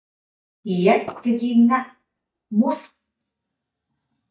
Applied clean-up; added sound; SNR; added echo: neural mask model DeepFilterNet 3.